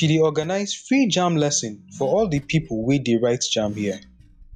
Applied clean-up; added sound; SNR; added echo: classical method log-MMSE.